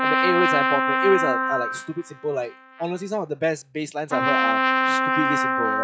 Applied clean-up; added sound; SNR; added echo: classical method log-MMSE.